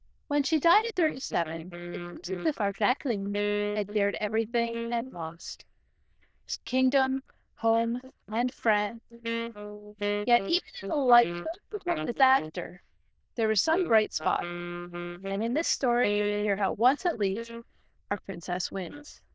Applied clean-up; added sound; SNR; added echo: neural diffusion model UNIVERSE++.